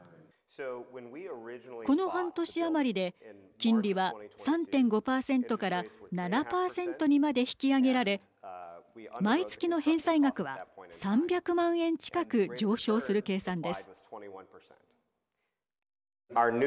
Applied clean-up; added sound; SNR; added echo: none; none; none; none.